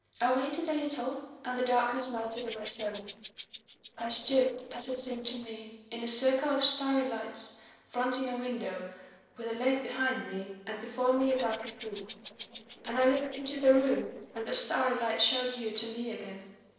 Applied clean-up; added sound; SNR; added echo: neural separator model SepFormer DNS4.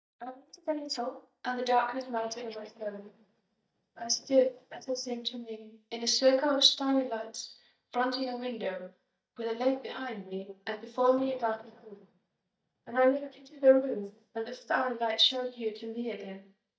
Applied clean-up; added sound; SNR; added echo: neural mask model DeepFilterNet 3.